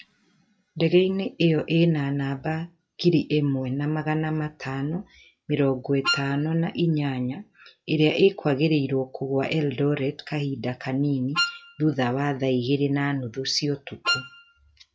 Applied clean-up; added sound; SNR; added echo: classical method log-MMSE.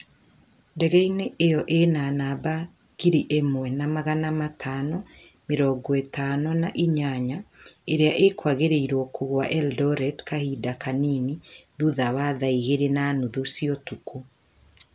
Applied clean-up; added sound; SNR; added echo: none; none; none; none.